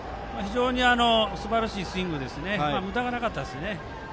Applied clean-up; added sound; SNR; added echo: none; none; none; none.